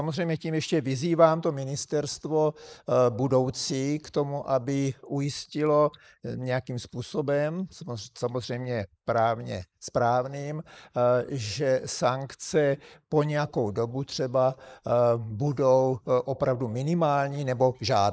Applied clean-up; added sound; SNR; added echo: neural mask model Resemble Enhance denoiser.